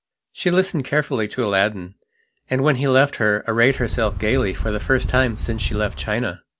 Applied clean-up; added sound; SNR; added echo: none; Wind; 5 dB; none.